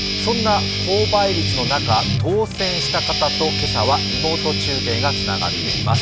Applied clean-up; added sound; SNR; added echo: none; Guitar; -1 dB; none.